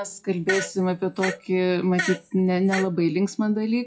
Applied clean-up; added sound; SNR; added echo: classical method WPE with log-MMSE.